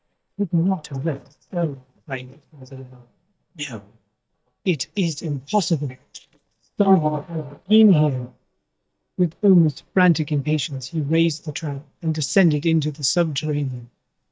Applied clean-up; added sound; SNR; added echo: neural mask model DeepFilterNet 3.